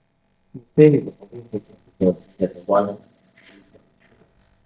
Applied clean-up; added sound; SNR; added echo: neural mask model DeepFilterNet 3.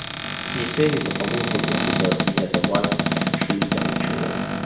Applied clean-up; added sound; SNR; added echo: none; Cupboard open or close; -3 dB; reverberation time 1.0 s.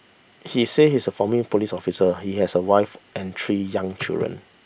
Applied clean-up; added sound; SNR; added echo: none; none; none; none.